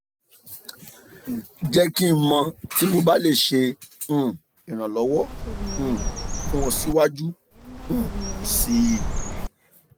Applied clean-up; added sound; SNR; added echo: none; Bird; 4 dB; none.